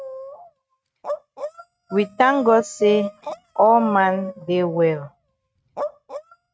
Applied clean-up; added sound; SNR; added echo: neural mask model RNNoise.